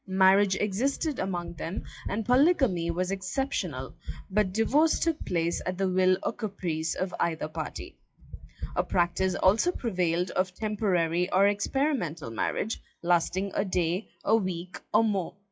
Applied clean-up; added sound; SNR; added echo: classical method WPE with log-MMSE.